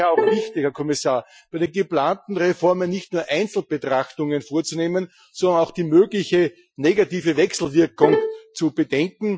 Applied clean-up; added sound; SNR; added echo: classical method Wiener filter.